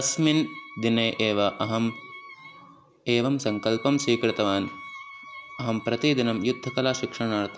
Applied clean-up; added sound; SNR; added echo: none; Wind instrument, woodwind instrument; 17 dB; none.